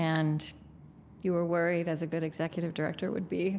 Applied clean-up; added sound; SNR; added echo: none; none; none; none.